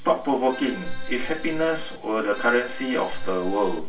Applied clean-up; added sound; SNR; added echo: none; Accordion; 16 dB; reverberation time 0.2 s.